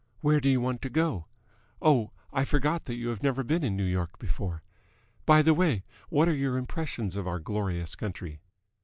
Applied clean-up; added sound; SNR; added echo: none; none; none; none.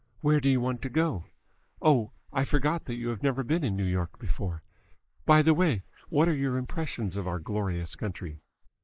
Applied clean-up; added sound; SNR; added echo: neural mask model Resemble Enhance denoiser.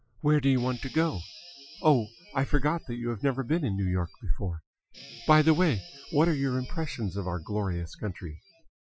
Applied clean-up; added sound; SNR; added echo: classical method Wiener filter.